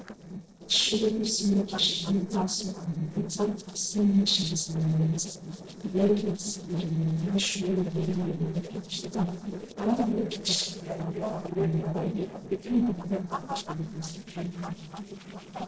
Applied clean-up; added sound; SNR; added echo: neural separator model SepFormer DNS4.